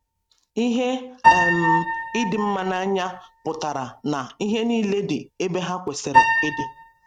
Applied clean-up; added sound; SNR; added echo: neural mask model RNNoise.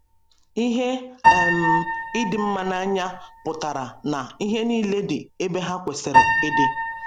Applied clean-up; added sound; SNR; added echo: none; Piano; -2 dB; none.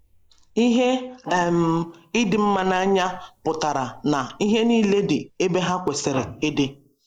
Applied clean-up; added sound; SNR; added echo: neural mask model Resemble Enhance denoiser.